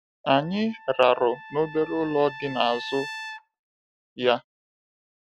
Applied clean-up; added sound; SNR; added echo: none; Trumpet; 14 dB; none.